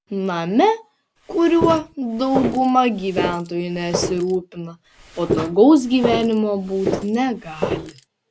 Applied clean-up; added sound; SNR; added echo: none; Walk, footsteps; 7 dB; none.